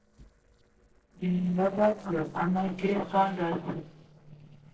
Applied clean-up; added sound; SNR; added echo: neural separator model SepFormer DNS4.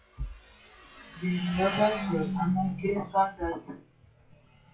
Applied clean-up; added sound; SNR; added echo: classical method WPE with log-MMSE.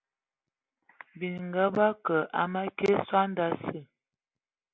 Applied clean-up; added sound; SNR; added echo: none; none; none; none.